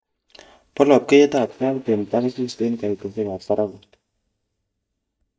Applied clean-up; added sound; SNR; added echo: neural mask model DeepFilterNet 3.